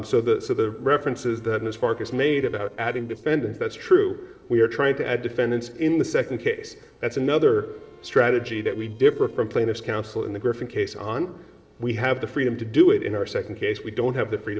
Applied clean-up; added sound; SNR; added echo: neural separator model SepFormer DNS4.